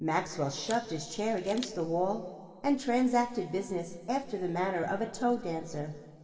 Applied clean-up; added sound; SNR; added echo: none; Camera; 19 dB; reverberation time 2.0 s.